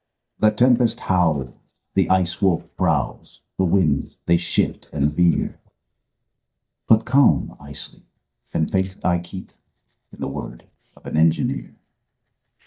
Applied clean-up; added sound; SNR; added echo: neural mask model DeepFilterNet 3.